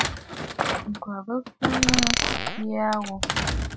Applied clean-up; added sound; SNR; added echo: none; Glass + Thump, thud; -3 dB; none.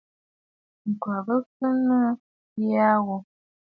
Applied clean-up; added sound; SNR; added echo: none; none; none; none.